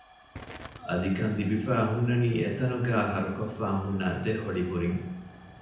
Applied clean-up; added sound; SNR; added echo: none; Tick / Hiss / Explosion / Fire; 19 dB; reverberation time 0.9 s.